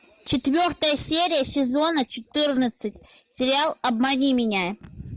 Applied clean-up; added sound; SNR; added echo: none; none; none; none.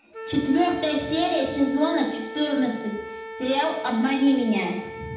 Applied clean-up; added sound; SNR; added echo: none; Wind instrument, woodwind instrument; 12 dB; reverberation time 0.8 s.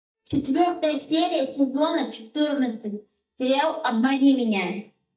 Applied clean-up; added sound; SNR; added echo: neural mask model DeepFilterNet 3.